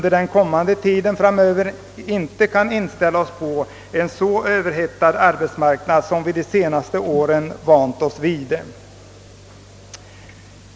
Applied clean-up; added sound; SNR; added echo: none; none; none; none.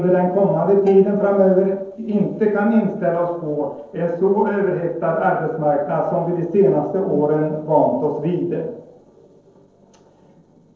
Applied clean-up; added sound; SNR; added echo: neural separator model SepFormer DNS4.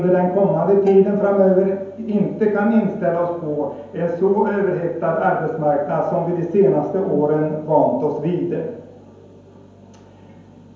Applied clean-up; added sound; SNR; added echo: none; Bowed string instrument; 18 dB; reverberation time 0.9 s.